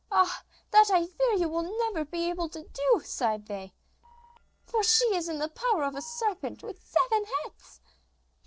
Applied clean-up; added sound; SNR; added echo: neural separator model SepFormer DNS4.